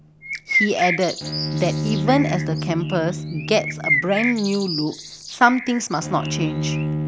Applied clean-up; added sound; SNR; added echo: none; Bowed string instrument + Bird; 3 dB; none.